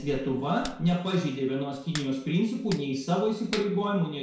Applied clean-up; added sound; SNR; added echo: none; Hands; 16 dB; reverberation time 0.6 s.